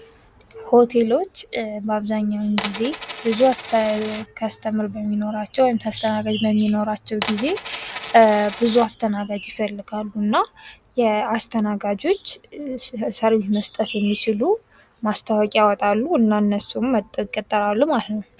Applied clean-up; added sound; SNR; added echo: none; Coin (dropping); 11 dB; none.